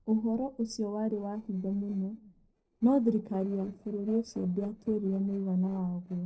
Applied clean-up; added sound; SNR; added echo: neural separator model SepFormer DNS4.